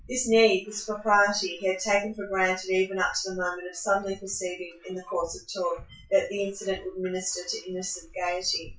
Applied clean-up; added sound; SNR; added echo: classical method WPE with log-MMSE.